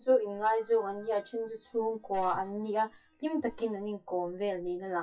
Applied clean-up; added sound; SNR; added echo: classical method WPE with log-MMSE.